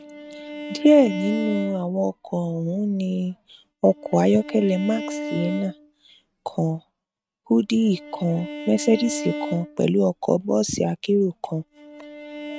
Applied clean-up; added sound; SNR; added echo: neural mask model RNNoise.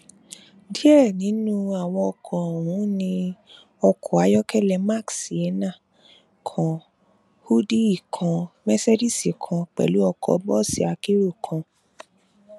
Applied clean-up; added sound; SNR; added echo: none; none; none; none.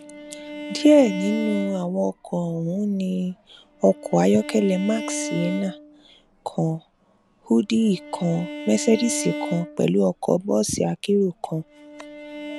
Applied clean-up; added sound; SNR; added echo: none; Bowed string instrument; 12 dB; none.